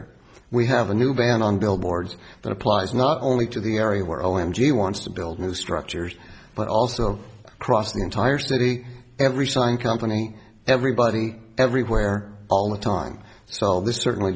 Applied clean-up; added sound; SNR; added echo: none; none; none; none.